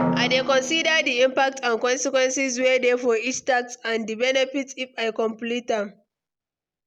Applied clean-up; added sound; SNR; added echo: none; Drum; 12 dB; none.